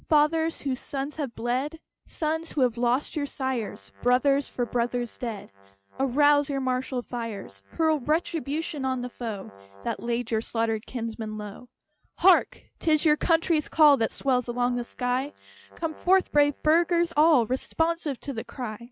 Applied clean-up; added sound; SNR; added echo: neural mask model RNNoise.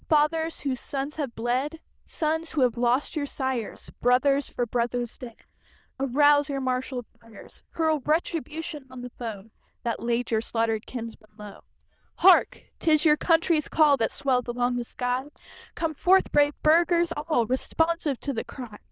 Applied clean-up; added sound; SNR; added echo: neural diffusion model UNIVERSE++.